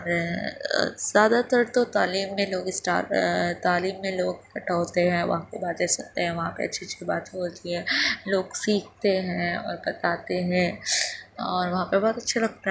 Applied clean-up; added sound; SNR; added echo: none; none; none; none.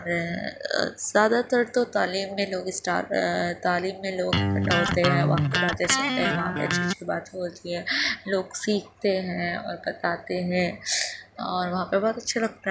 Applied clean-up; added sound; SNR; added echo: none; Electric guitar; -2 dB; none.